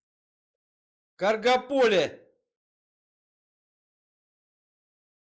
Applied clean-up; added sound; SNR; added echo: neural mask model Resemble Enhance denoiser.